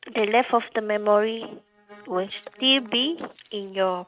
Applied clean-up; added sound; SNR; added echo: neural mask model RNNoise.